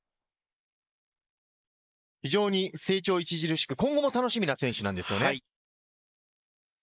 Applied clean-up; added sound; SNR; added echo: neural mask model Resemble Enhance denoiser.